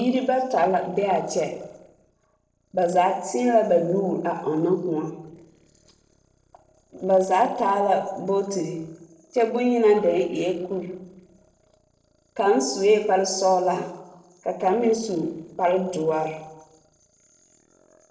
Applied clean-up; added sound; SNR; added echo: neural separator model SepFormer DNS4.